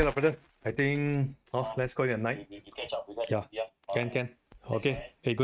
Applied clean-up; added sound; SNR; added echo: neural mask model RNNoise.